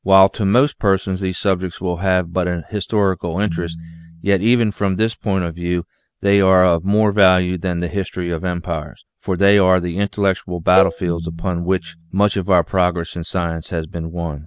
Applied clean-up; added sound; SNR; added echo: none; Cowbell + Piano; 10 dB; none.